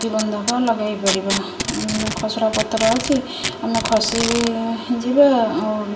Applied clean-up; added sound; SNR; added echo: none; Packing tape, duct tape; 8 dB; reverberation time 1.3 s.